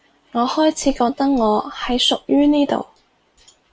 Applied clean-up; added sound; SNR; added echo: none; Walk, footsteps; 18 dB; none.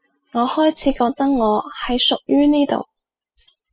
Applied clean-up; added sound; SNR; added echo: classical method spectral subtraction.